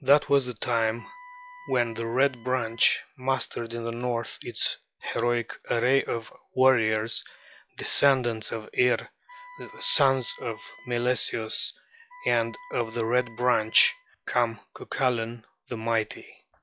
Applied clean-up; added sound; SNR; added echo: classical method log-MMSE.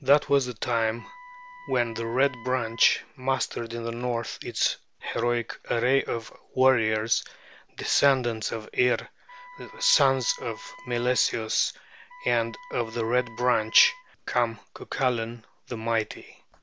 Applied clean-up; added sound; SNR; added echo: none; Wind instrument, woodwind instrument; 19 dB; none.